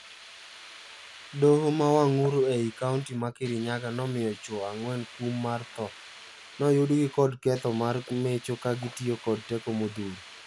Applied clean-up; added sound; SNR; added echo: none; Hiss; 19 dB; none.